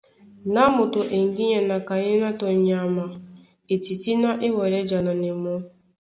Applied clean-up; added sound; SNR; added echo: none; none; none; none.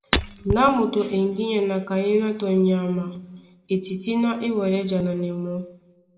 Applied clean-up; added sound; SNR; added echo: none; Shatter; 5 dB; reverberation time 0.6 s.